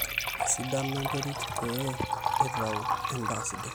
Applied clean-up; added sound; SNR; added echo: none; Liquid; -2 dB; none.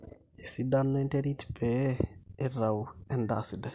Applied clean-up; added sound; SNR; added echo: none; none; none; none.